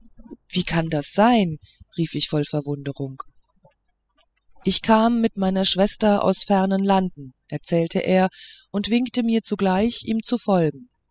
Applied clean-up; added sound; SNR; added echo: classical method spectral subtraction.